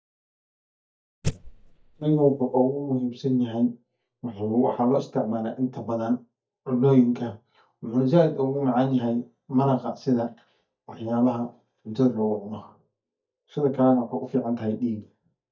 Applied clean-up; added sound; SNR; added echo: neural mask model DeepFilterNet 3.